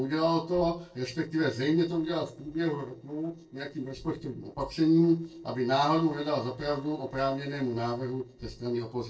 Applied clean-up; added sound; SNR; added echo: neural separator model SepFormer DNS4.